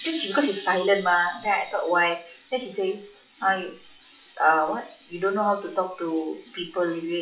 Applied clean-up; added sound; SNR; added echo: classical method WPE with log-MMSE.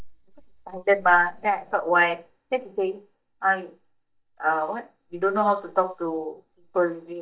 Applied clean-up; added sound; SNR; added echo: neural mask model DeepFilterNet 3.